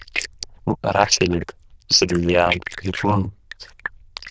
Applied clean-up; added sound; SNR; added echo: neural diffusion model UNIVERSE++.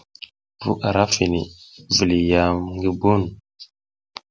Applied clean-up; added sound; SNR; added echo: none; none; none; none.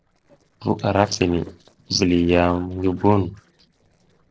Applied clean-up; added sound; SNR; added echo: neural separator model SepFormer DNS4.